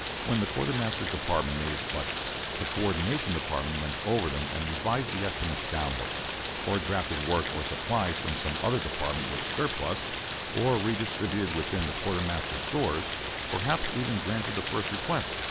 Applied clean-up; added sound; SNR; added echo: none; Rain; 1 dB; none.